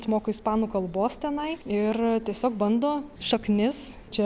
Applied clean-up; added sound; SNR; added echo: none; none; none; none.